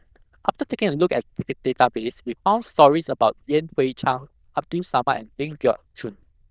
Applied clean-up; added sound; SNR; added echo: neural diffusion model UNIVERSE++.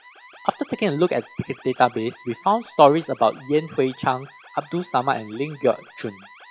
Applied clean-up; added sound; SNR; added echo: classical method log-MMSE.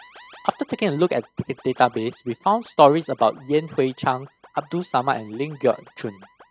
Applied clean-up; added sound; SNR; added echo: neural mask model RNNoise.